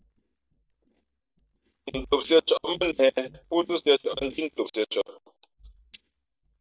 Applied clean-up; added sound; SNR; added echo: neural mask model DeepFilterNet 3.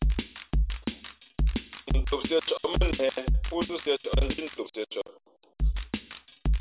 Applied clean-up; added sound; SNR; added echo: none; Drum kit; -5 dB; none.